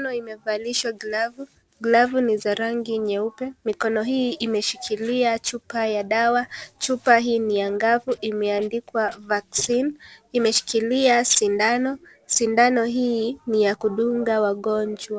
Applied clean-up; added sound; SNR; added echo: neural separator model SepFormer DNS4.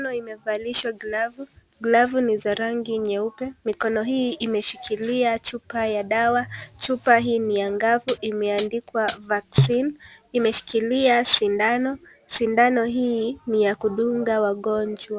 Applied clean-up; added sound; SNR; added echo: none; Hi-hat; 4 dB; none.